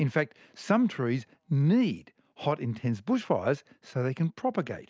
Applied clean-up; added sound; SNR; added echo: none; none; none; none.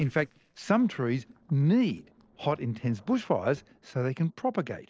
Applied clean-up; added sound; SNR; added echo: neural separator model SepFormer DNS4.